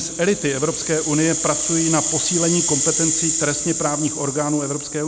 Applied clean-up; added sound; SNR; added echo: none; Rattle (instrument); 1 dB; none.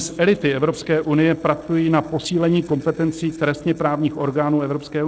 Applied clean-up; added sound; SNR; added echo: neural separator model SepFormer DNS4.